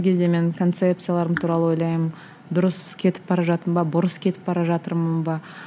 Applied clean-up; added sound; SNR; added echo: none; Raindrop / Drip; 15 dB; none.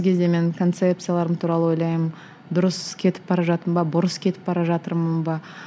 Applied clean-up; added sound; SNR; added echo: none; none; none; none.